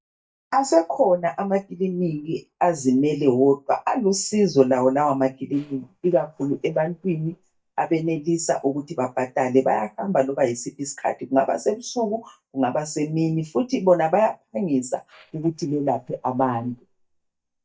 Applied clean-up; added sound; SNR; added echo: neural mask model DeepFilterNet 3.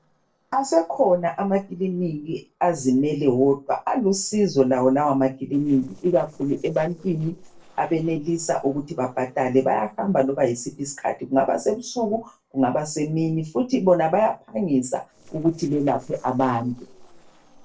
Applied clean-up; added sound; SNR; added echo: neural separator model SepFormer DNS4.